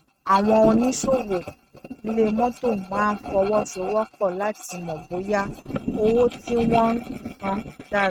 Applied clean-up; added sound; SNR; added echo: neural mask model RNNoise.